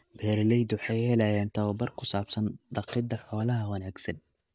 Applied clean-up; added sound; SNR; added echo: neural mask model DeepFilterNet 3.